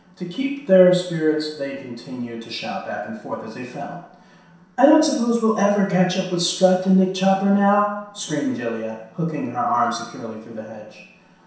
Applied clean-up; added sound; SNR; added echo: none; none; none; reverberation time 0.7 s.